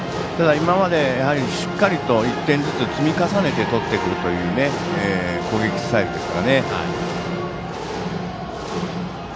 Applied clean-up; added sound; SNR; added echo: none; none; none; none.